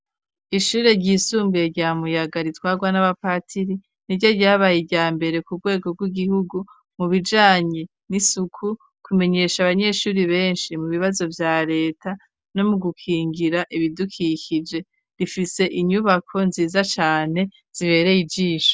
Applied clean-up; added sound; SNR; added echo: none; none; none; none.